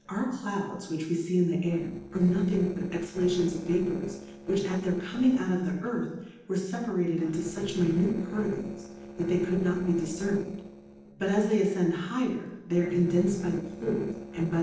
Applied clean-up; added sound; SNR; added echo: neural separator model SepFormer DNS4.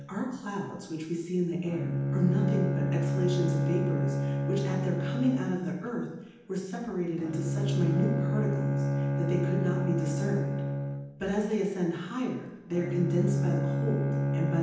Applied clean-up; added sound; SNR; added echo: none; Bowed string instrument; -1 dB; reverberation time 0.9 s.